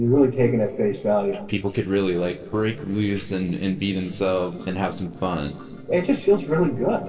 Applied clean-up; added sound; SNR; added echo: neural separator model SepFormer DNS4.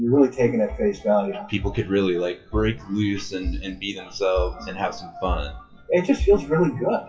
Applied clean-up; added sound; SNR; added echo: classical method WPE with log-MMSE.